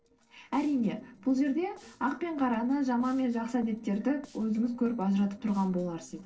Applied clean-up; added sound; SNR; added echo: neural separator model SepFormer DNS4.